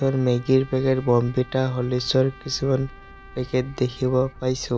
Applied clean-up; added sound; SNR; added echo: none; Trumpet + Accelerating, revving, vroom; 20 dB; none.